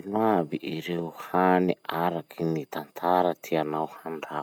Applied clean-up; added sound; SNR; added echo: none; none; none; none.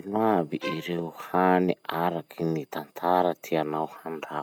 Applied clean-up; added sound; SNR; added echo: none; Bowed string instrument; 13 dB; none.